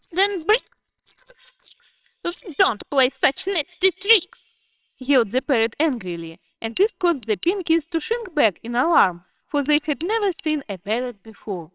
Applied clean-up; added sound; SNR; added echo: neural separator model SepFormer WHAMR!.